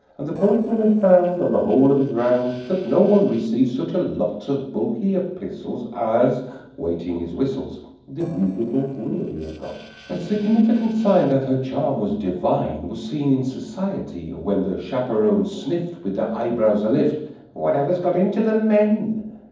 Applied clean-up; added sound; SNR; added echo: neural separator model SepFormer DNS4.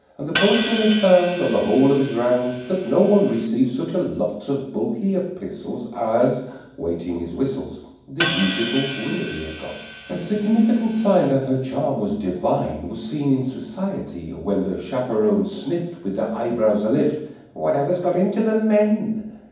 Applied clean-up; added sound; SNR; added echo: none; Hi-hat; 5 dB; reverberation time 1.2 s.